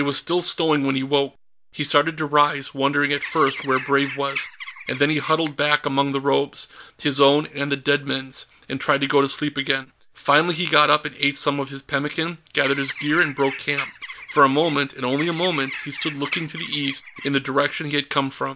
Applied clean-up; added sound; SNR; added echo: none; Bird; 11 dB; none.